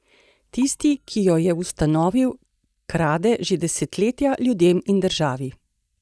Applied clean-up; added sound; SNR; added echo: neural mask model DeepFilterNet 3.